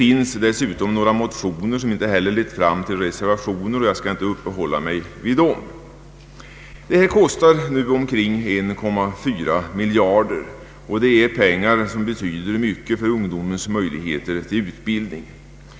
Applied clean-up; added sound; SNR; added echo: none; none; none; none.